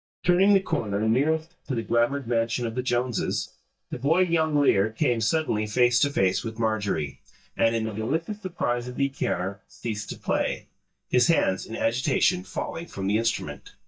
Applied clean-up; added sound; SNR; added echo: neural mask model DeepFilterNet 3.